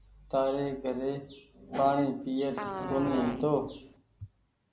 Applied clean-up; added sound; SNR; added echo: none; Fart; 9 dB; none.